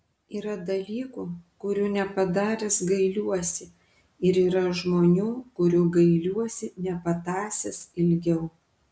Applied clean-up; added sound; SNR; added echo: none; none; none; none.